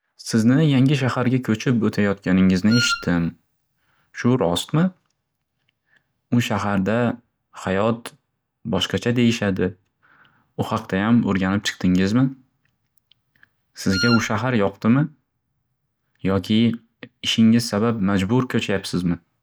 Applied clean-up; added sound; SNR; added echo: none; Wind instrument, woodwind instrument; 5 dB; none.